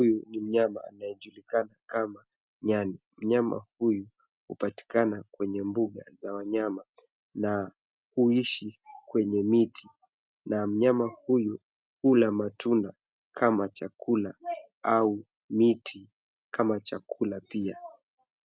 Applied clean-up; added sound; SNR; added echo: none; none; none; none.